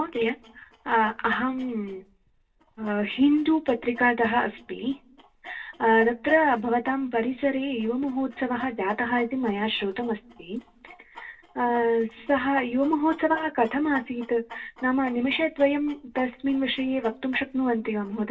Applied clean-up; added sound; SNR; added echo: neural separator model SepFormer DNS4.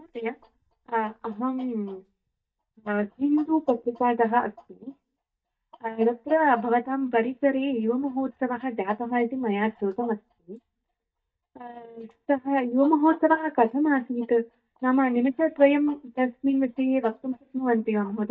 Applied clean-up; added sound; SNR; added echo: neural mask model DeepFilterNet 3.